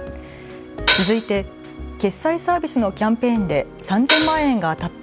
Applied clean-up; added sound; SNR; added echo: none; Hi-hat; 0 dB; none.